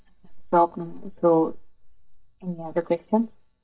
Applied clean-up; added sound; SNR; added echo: neural mask model DeepFilterNet 3.